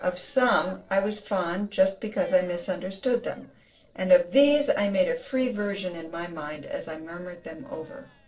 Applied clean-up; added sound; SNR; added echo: neural separator model SepFormer DNS4.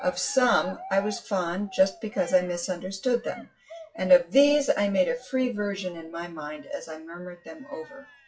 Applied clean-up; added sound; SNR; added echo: classical method WPE with log-MMSE.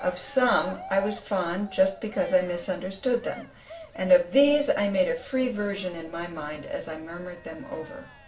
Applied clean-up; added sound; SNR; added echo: none; Cheering; 20 dB; reverberation time 0.2 s.